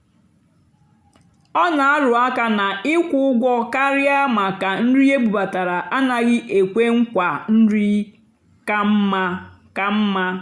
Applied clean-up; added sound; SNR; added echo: none; none; none; none.